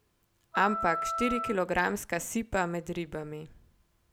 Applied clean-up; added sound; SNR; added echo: none; Wind instrument, woodwind instrument; 4 dB; none.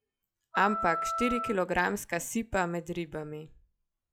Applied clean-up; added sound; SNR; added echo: classical method log-MMSE.